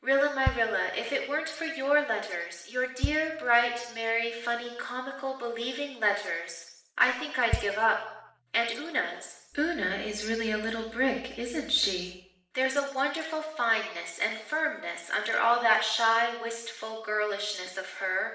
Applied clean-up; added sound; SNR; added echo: none; Bass drum; 10 dB; reverberation time 0.8 s.